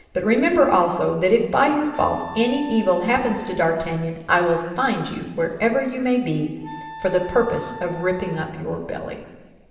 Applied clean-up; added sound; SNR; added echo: none; Wind instrument, woodwind instrument; 17 dB; reverberation time 1.2 s.